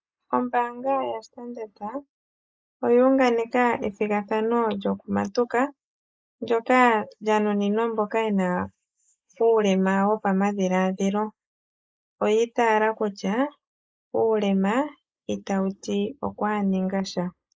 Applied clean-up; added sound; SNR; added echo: neural mask model Resemble Enhance denoiser.